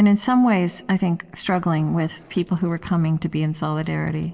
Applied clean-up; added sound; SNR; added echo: neural separator model SepFormer DNS4.